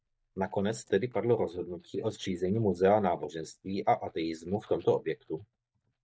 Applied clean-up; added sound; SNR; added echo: neural mask model DeepFilterNet 3.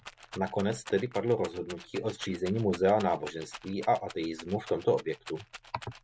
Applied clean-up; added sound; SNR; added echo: none; Rattle; 18 dB; none.